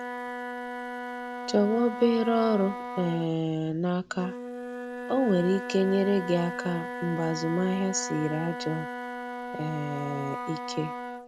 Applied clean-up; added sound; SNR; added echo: none; Wind instrument, woodwind instrument; 8 dB; none.